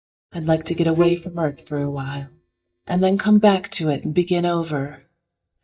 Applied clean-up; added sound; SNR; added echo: neural mask model DeepFilterNet 3.